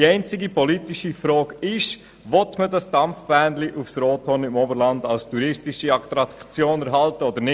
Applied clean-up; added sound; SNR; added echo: none; none; none; none.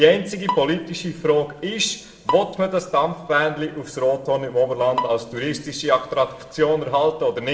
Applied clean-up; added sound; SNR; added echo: none; Bowed string instrument; 12 dB; reverberation time 0.7 s.